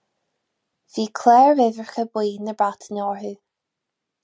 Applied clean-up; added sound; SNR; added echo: none; none; none; none.